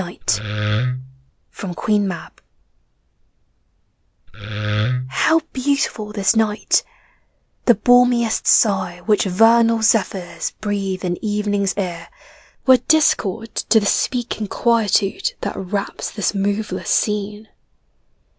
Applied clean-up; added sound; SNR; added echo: none; Wood; 2 dB; none.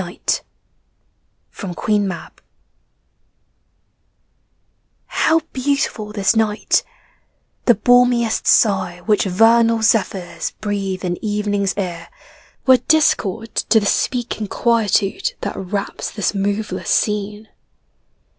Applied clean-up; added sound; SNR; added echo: none; none; none; none.